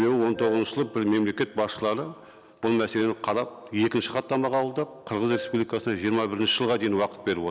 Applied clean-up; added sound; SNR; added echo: none; Keyboard (musical); 18 dB; none.